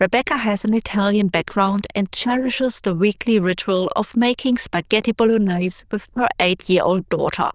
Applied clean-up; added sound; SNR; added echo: neural diffusion model UNIVERSE++.